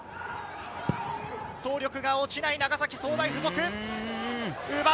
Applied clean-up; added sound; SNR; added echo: none; none; none; none.